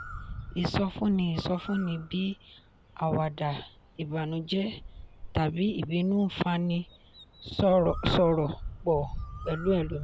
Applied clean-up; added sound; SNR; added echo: none; Bird; 13 dB; none.